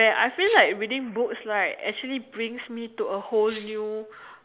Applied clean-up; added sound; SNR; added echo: neural mask model Resemble Enhance denoiser.